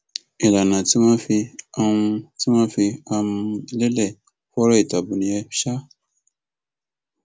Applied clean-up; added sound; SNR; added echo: none; none; none; none.